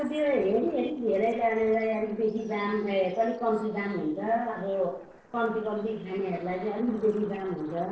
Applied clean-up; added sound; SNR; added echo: neural separator model SepFormer DNS4.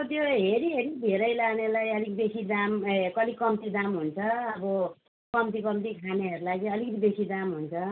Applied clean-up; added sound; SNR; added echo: none; none; none; none.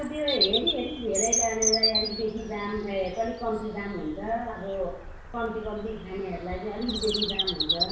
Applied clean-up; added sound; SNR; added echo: none; Bird vocalization, bird call, bird song; 1 dB; reverberation time 0.7 s.